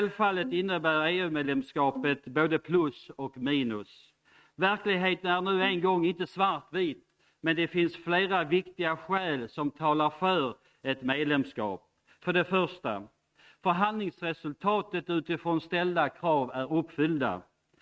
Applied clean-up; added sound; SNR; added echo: neural mask model RNNoise.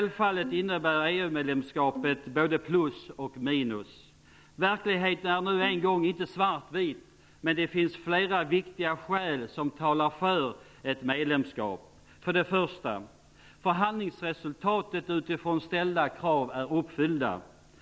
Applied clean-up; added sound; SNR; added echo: none; Bowed string instrument; 16 dB; none.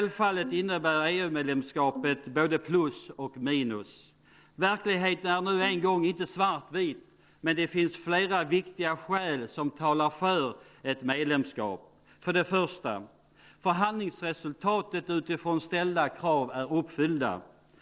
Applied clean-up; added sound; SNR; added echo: neural separator model SepFormer DNS4.